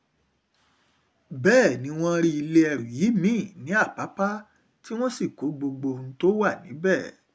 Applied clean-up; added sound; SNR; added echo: none; none; none; none.